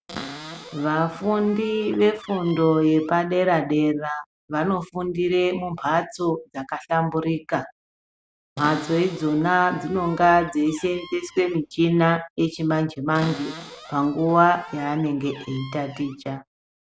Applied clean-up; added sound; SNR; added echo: none; Cupboard open or close; 17 dB; none.